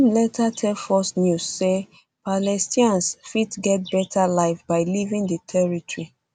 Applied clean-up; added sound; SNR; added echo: none; none; none; none.